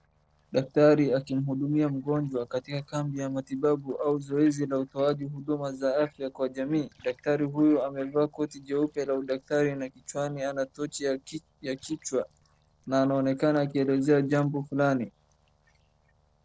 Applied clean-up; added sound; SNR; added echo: neural separator model SepFormer DNS4.